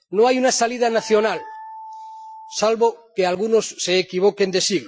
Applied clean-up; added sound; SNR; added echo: classical method Wiener filter.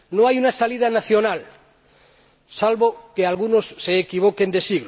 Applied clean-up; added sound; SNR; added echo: none; none; none; none.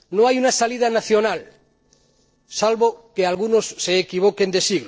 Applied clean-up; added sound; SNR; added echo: neural separator model SepFormer DNS4.